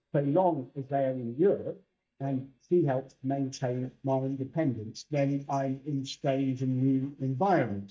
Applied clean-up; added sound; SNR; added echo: neural mask model DeepFilterNet 3.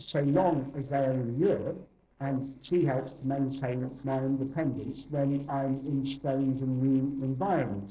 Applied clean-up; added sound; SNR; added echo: neural separator model SepFormer DNS4.